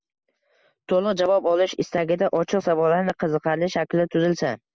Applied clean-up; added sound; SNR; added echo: none; none; none; none.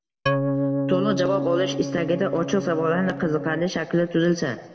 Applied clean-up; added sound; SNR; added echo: none; Organ; 3 dB; reverberation time 1.2 s.